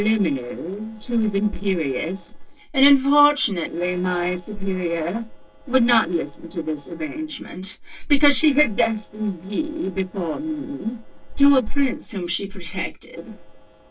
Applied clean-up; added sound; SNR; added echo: neural separator model SepFormer DNS4.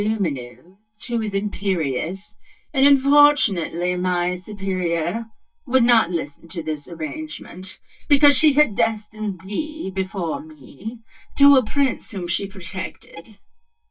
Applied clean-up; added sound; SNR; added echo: neural mask model DeepFilterNet 3.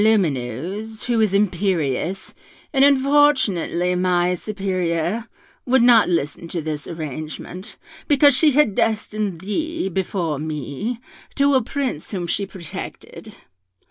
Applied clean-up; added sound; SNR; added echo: none; none; none; none.